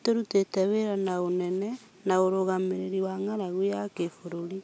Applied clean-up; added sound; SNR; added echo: none; none; none; none.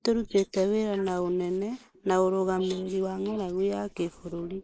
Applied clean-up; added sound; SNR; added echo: neural mask model Resemble Enhance denoiser.